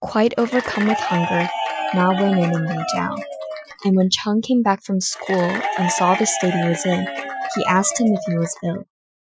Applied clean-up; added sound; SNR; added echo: classical method Wiener filter.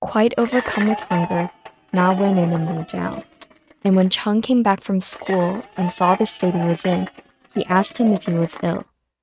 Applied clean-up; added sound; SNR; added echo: neural mask model RNNoise.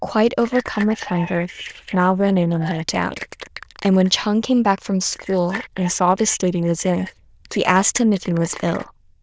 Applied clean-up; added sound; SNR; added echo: neural diffusion model UNIVERSE++.